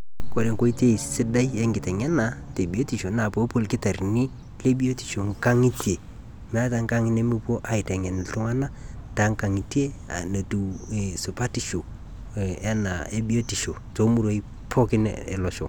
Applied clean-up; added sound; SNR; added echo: none; Bowed string instrument; 17 dB; none.